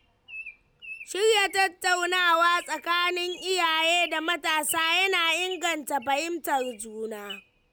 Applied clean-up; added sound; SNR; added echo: none; Bird vocalization, bird call, bird song; 20 dB; none.